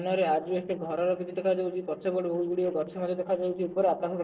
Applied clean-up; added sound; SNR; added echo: neural separator model SepFormer DNS4.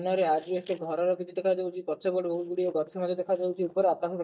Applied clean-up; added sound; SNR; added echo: neural mask model DeepFilterNet 3.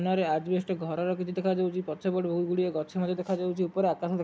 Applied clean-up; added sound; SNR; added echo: none; none; none; none.